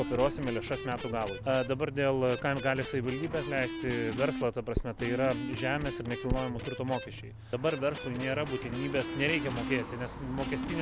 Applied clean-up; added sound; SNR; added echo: none; Electric guitar; 8 dB; none.